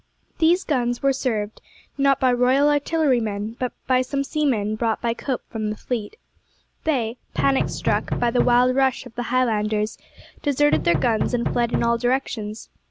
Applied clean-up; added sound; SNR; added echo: none; Knock; 4 dB; none.